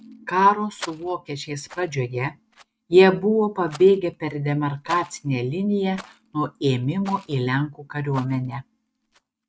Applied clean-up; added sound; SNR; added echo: neural mask model RNNoise.